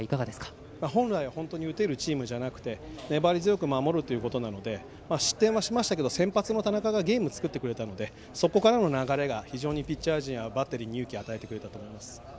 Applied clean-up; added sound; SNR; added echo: none; none; none; none.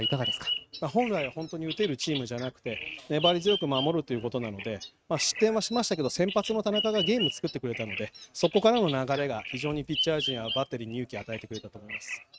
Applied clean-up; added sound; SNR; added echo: neural mask model RNNoise.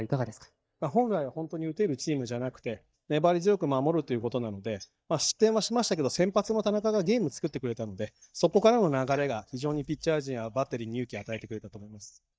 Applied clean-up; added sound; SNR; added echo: neural mask model DeepFilterNet 3.